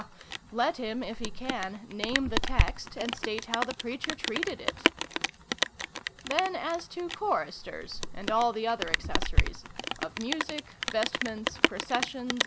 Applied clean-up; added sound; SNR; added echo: none; Rain; -2 dB; none.